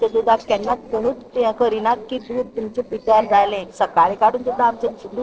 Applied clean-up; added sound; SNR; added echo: neural separator model SepFormer DNS4.